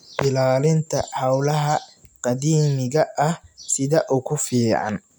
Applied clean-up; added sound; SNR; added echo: none; none; none; none.